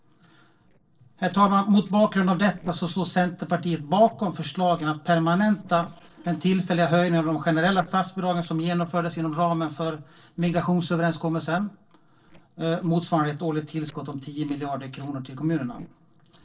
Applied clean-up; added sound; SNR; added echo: neural separator model SepFormer DNS4.